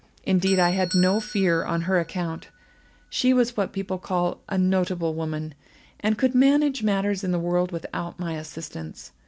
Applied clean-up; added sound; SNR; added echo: none; Doorbell; 19 dB; none.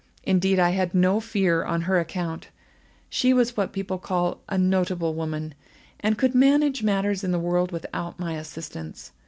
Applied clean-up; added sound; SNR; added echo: none; none; none; none.